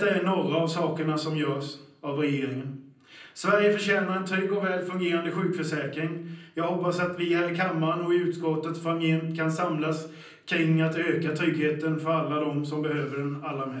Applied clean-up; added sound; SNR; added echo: none; none; none; reverberation time 0.6 s.